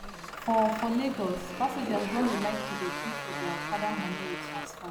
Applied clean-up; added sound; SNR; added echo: none; Motorcycle + Engine starting / Bus; 5 dB; none.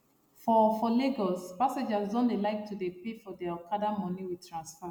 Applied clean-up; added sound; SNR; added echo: none; none; none; none.